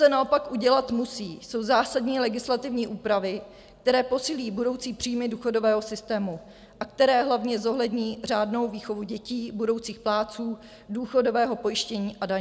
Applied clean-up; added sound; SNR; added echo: none; none; none; none.